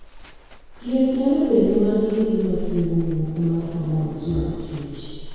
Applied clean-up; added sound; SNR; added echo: none; Livestock, farm animals, working animals; 11 dB; reverberation time 2.0 s.